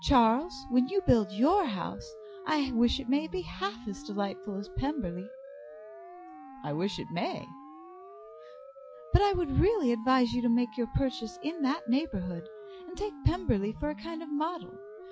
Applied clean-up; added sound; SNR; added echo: classical method log-MMSE.